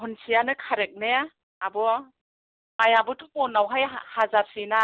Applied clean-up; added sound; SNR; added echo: none; none; none; none.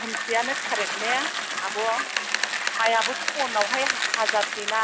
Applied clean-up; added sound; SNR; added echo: none; Bicycle; 0 dB; none.